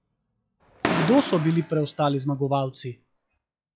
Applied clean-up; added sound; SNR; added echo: classical method log-MMSE.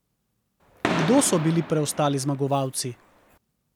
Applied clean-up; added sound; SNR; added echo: none; Fireworks; 7 dB; none.